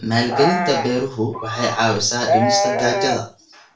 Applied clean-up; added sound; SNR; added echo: none; Livestock, farm animals, working animals; 1 dB; reverberation time 0.3 s.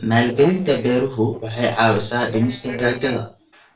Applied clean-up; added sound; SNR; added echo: neural separator model SepFormer DNS4.